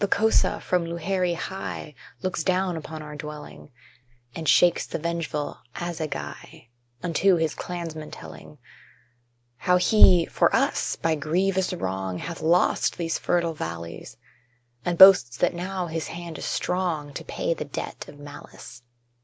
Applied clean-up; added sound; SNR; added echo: none; none; none; none.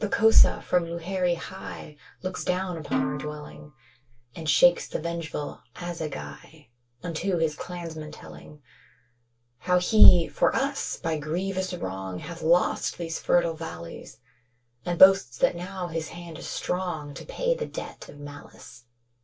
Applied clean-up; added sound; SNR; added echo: none; Snare drum; 9 dB; reverberation time 0.1 s.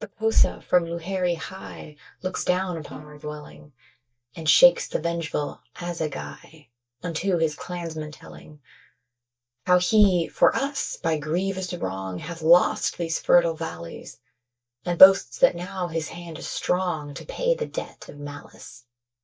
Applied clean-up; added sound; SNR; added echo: neural mask model DeepFilterNet 3.